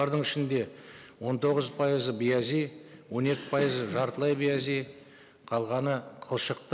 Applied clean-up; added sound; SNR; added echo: none; none; none; none.